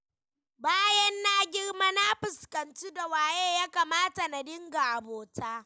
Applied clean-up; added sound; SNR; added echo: none; none; none; none.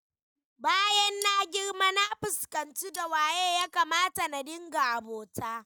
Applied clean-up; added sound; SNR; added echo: neural mask model RNNoise.